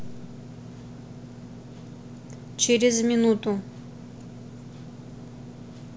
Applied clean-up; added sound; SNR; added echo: none; Engine / Mechanisms; 13 dB; none.